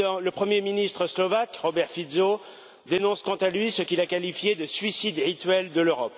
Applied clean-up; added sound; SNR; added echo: none; none; none; none.